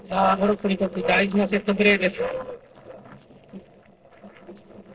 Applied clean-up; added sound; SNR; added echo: neural separator model SepFormer DNS4.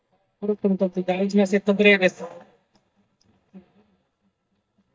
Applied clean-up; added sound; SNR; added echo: neural mask model DeepFilterNet 3.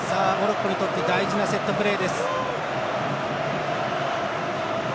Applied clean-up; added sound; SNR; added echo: none; none; none; none.